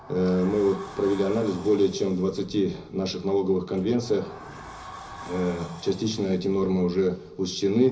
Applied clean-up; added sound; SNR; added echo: none; Sliding door; 19 dB; reverberation time 0.5 s.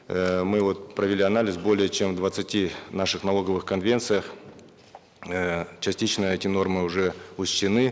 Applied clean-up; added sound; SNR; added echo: none; none; none; none.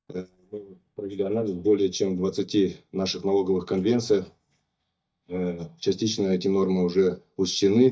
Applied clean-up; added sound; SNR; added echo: neural mask model DeepFilterNet 3.